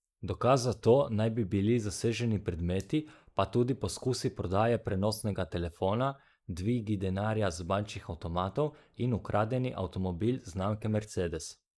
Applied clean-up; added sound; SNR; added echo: neural mask model Resemble Enhance denoiser.